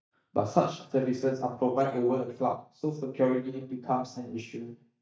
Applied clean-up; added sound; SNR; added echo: neural mask model DeepFilterNet 3.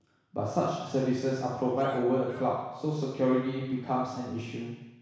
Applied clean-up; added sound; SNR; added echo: none; Cheering; 17 dB; reverberation time 1.1 s.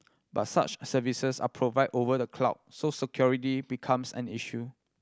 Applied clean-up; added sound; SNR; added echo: none; none; none; none.